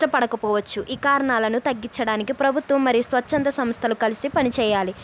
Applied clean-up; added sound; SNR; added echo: none; none; none; none.